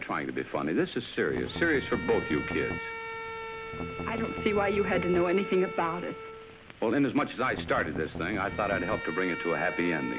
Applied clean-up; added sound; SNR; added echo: none; Strum + Bowed string instrument; 8 dB; none.